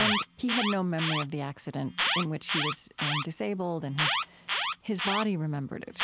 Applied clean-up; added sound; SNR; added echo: none; Alarm; 0 dB; none.